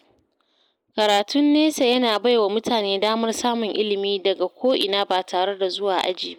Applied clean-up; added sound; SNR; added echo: neural mask model Resemble Enhance denoiser.